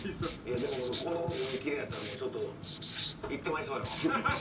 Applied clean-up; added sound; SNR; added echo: none; Writing; -3 dB; reverberation time 0.2 s.